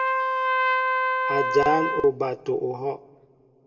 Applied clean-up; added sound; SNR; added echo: none; Trumpet; -1 dB; reverberation time 0.9 s.